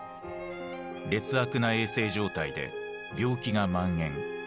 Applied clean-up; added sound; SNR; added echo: none; none; none; none.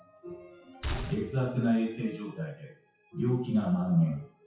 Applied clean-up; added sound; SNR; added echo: classical method WPE with log-MMSE.